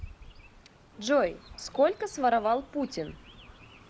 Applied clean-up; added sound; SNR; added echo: none; Chirp, tweet; 19 dB; none.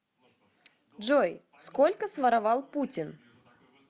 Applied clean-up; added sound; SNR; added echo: none; none; none; none.